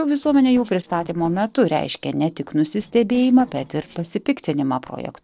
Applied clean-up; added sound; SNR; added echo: neural separator model SepFormer DNS4.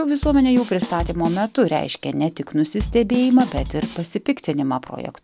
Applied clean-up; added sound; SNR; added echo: none; Bass drum / Snare drum / Drum kit; 8 dB; none.